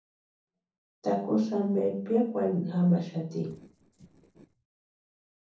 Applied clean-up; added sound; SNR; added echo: neural separator model SepFormer DNS4.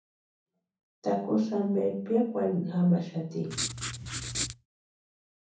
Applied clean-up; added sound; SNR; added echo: none; Writing; 4 dB; reverberation time 0.6 s.